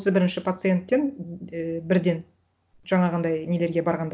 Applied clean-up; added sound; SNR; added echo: none; none; none; none.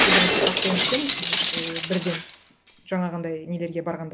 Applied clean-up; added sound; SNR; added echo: none; Shatter; -3 dB; none.